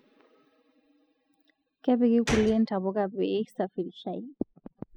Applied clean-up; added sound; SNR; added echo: classical method spectral subtraction.